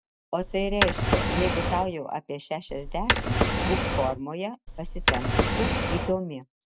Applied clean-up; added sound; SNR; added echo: none; Drawer open or close; -5 dB; none.